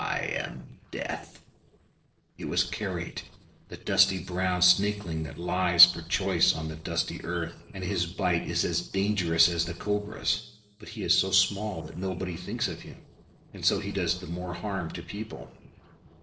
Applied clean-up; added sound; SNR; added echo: neural separator model SepFormer DNS4.